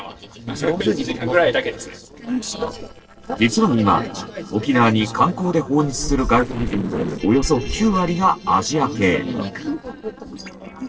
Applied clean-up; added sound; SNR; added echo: neural separator model SepFormer DNS4.